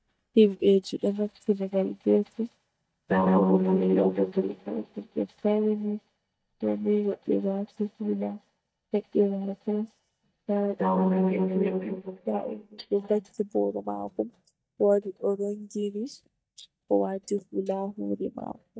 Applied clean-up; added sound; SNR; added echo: neural mask model DeepFilterNet 3.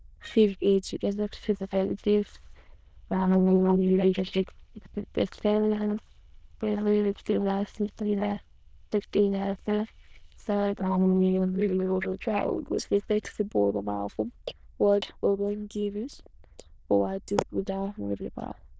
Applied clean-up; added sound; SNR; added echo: neural diffusion model UNIVERSE++.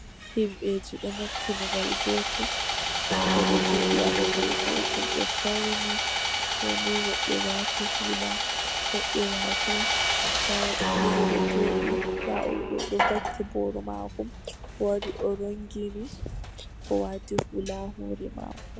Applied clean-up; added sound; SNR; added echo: none; Guitar + Sawing; -4 dB; none.